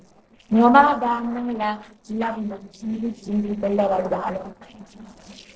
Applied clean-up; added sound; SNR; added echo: neural separator model SepFormer DNS4.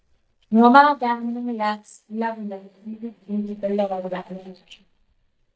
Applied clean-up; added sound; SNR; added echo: neural mask model DeepFilterNet 3.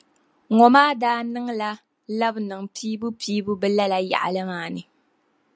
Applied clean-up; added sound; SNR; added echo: none; none; none; none.